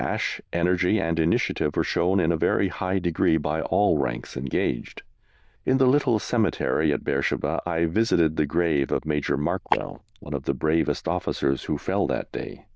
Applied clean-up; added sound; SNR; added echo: neural diffusion model UNIVERSE++.